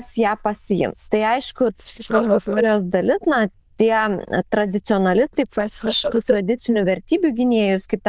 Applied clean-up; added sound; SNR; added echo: neural diffusion model UNIVERSE++.